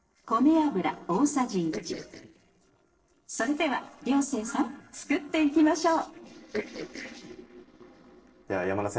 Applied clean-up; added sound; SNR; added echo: neural separator model SepFormer DNS4.